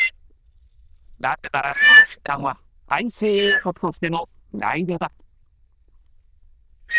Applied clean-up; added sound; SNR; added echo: neural diffusion model UNIVERSE++.